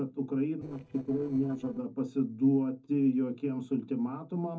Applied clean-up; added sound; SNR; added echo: neural separator model SepFormer DNS4.